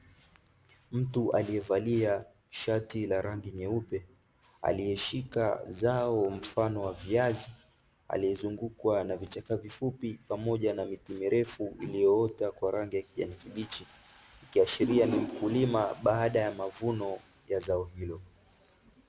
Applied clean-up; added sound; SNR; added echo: none; none; none; none.